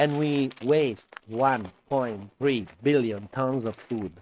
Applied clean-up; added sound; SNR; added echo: neural mask model RNNoise.